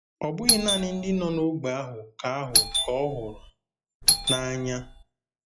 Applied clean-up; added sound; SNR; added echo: classical method log-MMSE.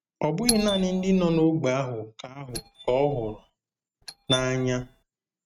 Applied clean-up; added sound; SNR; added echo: neural mask model RNNoise.